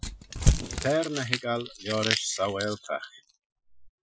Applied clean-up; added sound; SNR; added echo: classical method Wiener filter.